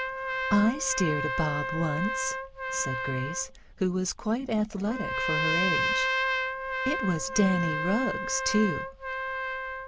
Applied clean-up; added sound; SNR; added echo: none; Trumpet; 1 dB; none.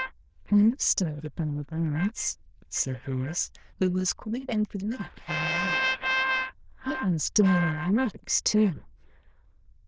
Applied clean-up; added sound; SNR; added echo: neural diffusion model UNIVERSE++.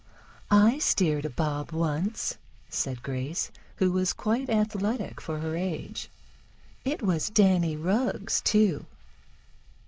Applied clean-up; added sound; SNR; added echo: neural mask model Resemble Enhance denoiser.